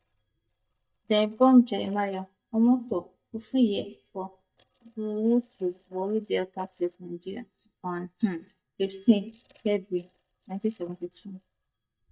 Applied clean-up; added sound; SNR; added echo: neural mask model DeepFilterNet 3.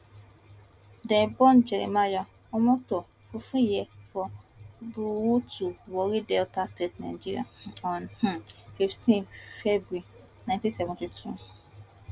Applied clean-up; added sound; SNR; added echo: none; none; none; none.